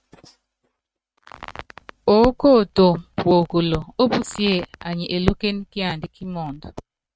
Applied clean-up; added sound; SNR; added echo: neural mask model RNNoise.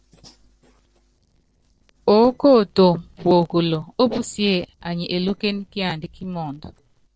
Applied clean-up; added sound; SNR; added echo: neural separator model SepFormer DNS4.